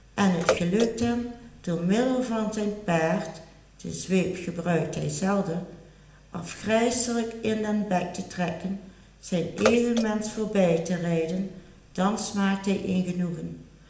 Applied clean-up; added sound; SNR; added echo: none; Bathtub (filling or washing) / Water / Splash, splatter; 8 dB; reverberation time 0.8 s.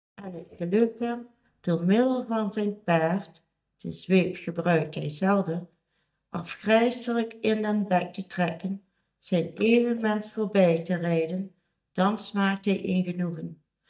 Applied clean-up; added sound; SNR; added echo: neural mask model DeepFilterNet 3.